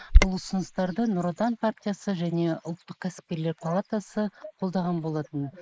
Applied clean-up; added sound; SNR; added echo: neural mask model Resemble Enhance denoiser.